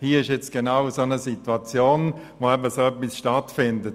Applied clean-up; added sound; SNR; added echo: none; none; none; none.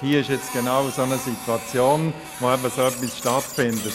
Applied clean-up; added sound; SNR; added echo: none; Printer; 11 dB; none.